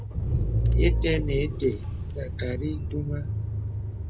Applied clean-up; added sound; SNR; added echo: none; Engine / Car; -4 dB; none.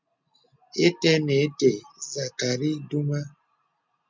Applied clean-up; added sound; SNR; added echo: none; none; none; none.